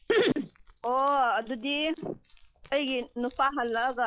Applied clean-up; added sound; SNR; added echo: classical method log-MMSE.